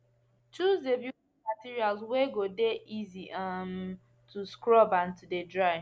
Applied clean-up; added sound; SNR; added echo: none; none; none; none.